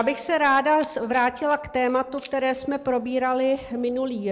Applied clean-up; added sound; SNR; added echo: neural mask model Resemble Enhance denoiser.